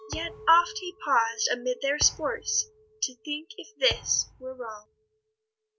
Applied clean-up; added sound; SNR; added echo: none; Chink, clink + Thump, thud; 18 dB; none.